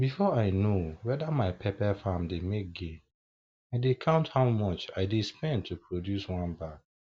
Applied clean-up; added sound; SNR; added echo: none; none; none; none.